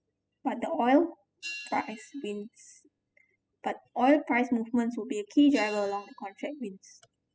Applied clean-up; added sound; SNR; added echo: classical method spectral subtraction.